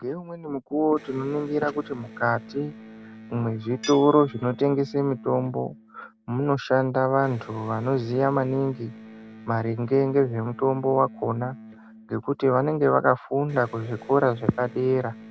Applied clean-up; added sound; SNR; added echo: none; Electric guitar + Tools; 19 dB; none.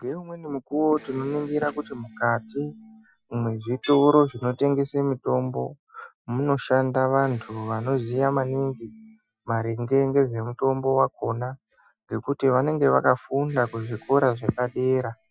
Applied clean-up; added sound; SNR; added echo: classical method Wiener filter.